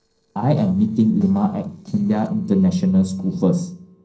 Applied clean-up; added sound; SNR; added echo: neural separator model SepFormer DNS4.